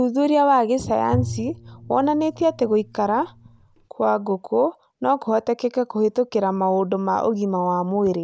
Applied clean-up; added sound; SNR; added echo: none; Bowed string instrument; 11 dB; none.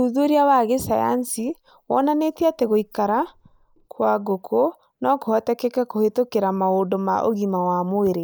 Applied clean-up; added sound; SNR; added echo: neural mask model Resemble Enhance denoiser.